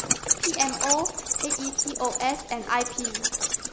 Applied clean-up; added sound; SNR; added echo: none; Wild animals; -3 dB; none.